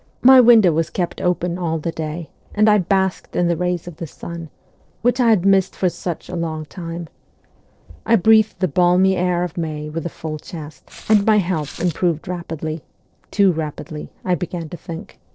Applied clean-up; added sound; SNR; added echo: neural separator model SepFormer DNS4.